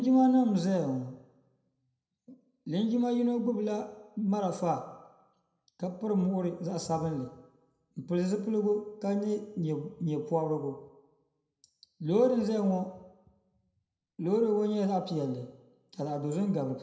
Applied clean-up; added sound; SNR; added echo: none; none; none; reverberation time 0.7 s.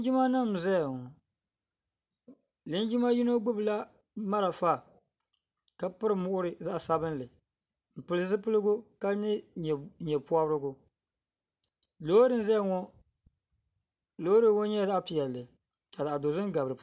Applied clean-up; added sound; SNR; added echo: none; none; none; none.